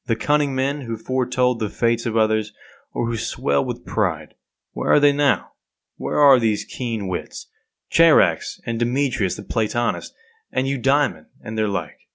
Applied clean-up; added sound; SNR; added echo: none; none; none; none.